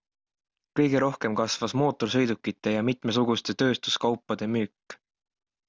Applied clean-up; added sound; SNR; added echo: none; none; none; none.